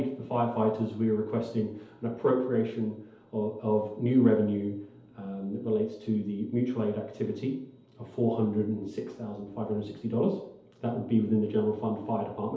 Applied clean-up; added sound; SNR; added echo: none; none; none; reverberation time 2.2 s.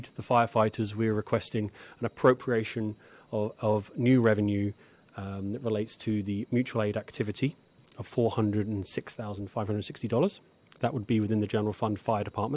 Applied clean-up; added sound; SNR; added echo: none; none; none; none.